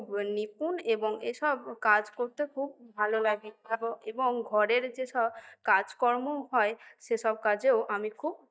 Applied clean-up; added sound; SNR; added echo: neural mask model DeepFilterNet 3.